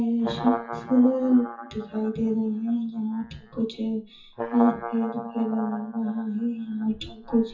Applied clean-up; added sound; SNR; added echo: classical method WPE with log-MMSE.